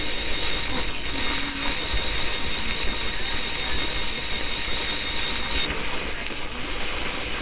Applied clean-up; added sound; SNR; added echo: neural separator model SepFormer WHAMR!.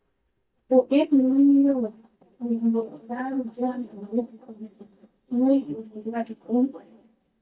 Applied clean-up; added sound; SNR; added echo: neural mask model DeepFilterNet 3.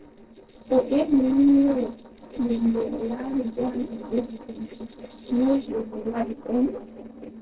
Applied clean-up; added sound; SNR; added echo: neural separator model SepFormer DNS4.